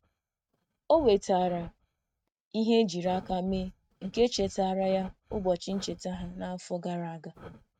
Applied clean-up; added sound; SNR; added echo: neural mask model RNNoise.